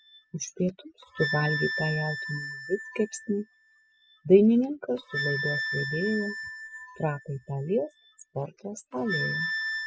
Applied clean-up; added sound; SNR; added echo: classical method spectral subtraction.